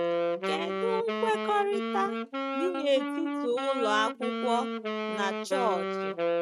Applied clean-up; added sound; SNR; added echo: neural mask model RNNoise.